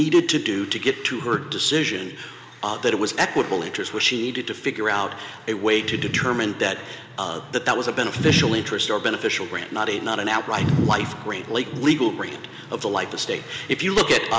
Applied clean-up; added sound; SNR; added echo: none; none; none; none.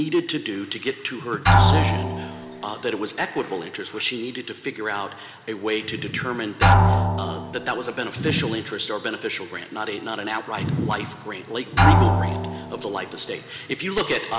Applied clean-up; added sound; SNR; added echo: none; Drum; -3 dB; none.